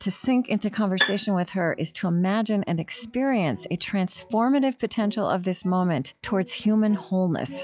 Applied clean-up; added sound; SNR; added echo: classical method log-MMSE.